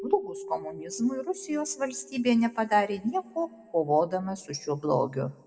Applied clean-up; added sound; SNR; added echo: none; Keyboard (musical); 17 dB; reverberation time 1.2 s.